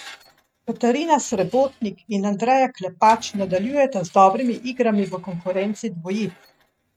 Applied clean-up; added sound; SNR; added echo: neural mask model RNNoise.